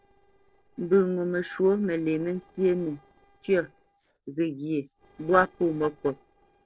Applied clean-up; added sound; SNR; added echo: neural separator model SepFormer DNS4.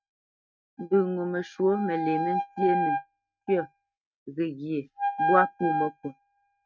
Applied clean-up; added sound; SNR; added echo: neural mask model RNNoise.